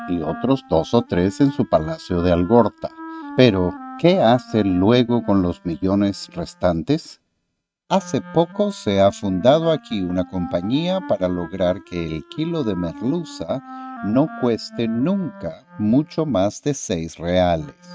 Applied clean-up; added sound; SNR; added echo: neural mask model RNNoise.